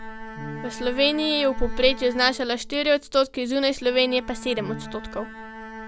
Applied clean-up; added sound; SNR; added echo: none; Brass instrument + Bowed string instrument; 14 dB; none.